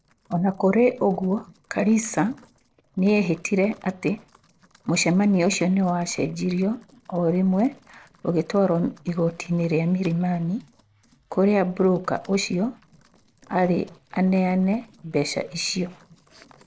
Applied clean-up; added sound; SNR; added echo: neural separator model SepFormer DNS4.